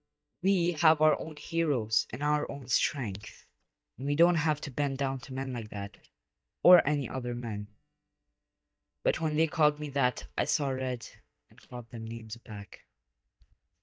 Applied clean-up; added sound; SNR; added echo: neural mask model DeepFilterNet 3.